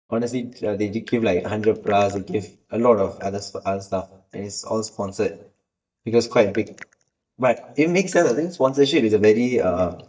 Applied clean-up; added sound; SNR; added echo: neural mask model DeepFilterNet 3.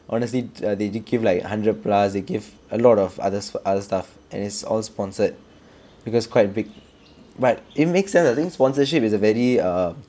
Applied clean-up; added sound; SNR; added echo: none; none; none; none.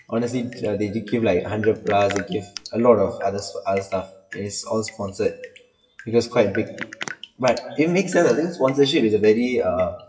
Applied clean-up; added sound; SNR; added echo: classical method WPE with log-MMSE.